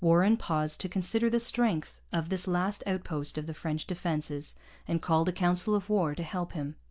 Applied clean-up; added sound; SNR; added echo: none; none; none; none.